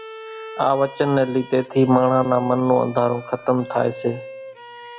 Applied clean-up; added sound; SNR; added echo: none; Bowed string instrument; 16 dB; reverberation time 0.4 s.